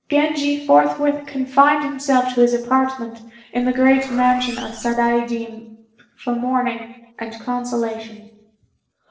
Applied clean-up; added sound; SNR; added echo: neural separator model SepFormer DNS4.